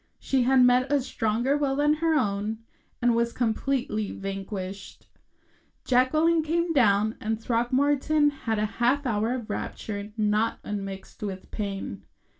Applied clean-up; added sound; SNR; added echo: none; none; none; reverberation time 0.2 s.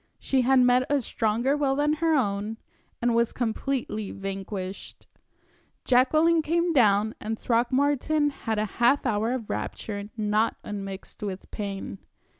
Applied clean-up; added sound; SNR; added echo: none; none; none; none.